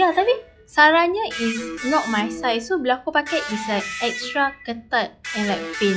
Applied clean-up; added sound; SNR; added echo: classical method log-MMSE.